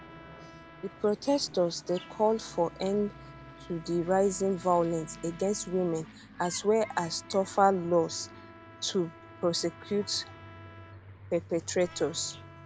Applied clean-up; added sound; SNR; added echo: none; Trumpet + Aircraft; 18 dB; none.